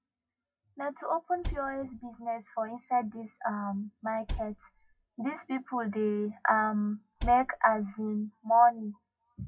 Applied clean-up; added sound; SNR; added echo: classical method WPE with log-MMSE.